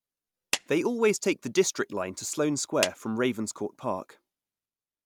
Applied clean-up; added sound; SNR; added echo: none; Clapping; 9 dB; none.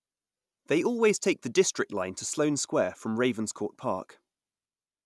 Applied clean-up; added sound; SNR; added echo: none; none; none; none.